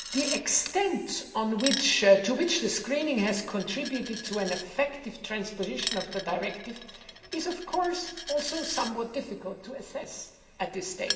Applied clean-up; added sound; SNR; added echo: none; Coin (dropping); 10 dB; reverberation time 1.7 s.